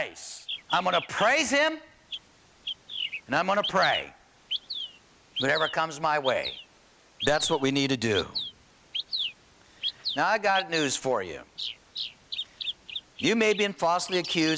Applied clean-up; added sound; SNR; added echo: neural mask model Resemble Enhance denoiser.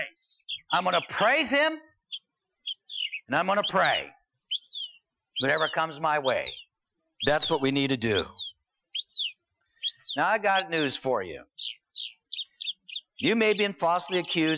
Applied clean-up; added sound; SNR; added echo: classical method Wiener filter.